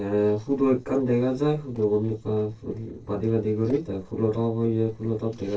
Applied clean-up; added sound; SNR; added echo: neural separator model SepFormer DNS4.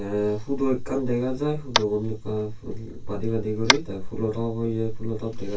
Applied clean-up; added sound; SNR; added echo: none; Tap; 7 dB; reverberation time 0.2 s.